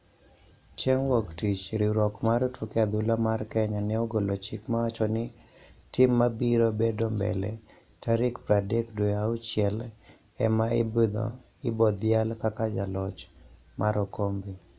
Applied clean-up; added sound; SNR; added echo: none; none; none; none.